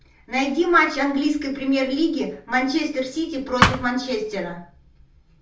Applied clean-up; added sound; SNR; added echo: none; Thump, thud; -4 dB; reverberation time 0.3 s.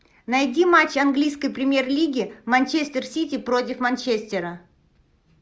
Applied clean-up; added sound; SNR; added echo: none; none; none; none.